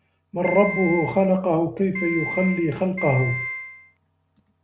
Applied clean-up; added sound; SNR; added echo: none; Piano; 8 dB; none.